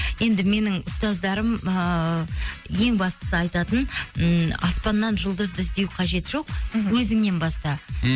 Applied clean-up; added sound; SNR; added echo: none; none; none; none.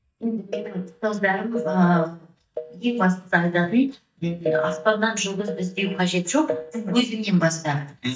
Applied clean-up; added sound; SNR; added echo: neural mask model DeepFilterNet 3.